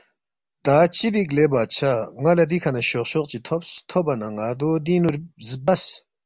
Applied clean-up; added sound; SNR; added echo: none; none; none; none.